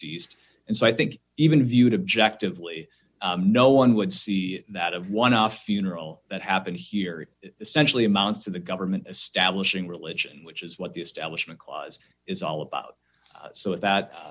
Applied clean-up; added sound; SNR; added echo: none; none; none; none.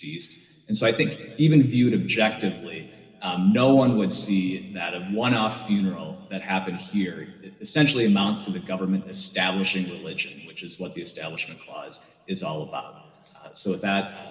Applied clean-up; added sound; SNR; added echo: none; none; none; reverberation time 2.5 s.